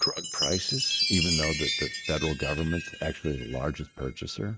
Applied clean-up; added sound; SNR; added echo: neural mask model RNNoise.